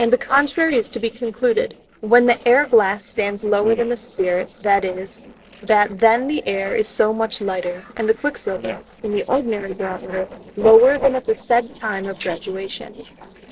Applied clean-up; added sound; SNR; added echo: neural separator model SepFormer DNS4.